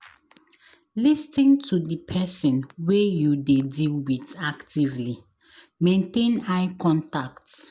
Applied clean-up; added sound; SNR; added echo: none; none; none; none.